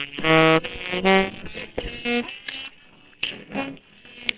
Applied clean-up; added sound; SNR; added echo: neural separator model SepFormer WHAM!.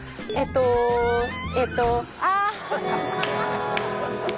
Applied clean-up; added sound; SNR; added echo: none; none; none; none.